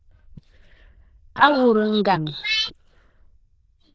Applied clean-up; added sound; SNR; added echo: neural diffusion model UNIVERSE++.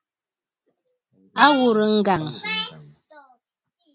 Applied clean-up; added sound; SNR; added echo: none; none; none; none.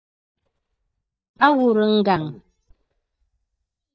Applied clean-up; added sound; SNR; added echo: neural mask model DeepFilterNet 3.